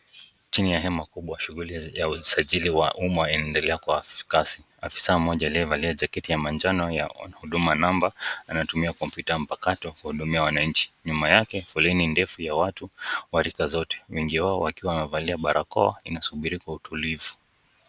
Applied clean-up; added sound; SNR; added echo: none; none; none; none.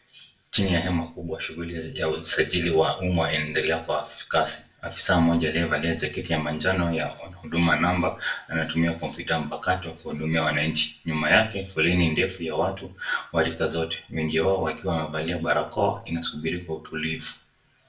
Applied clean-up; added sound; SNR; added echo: none; none; none; reverberation time 0.3 s.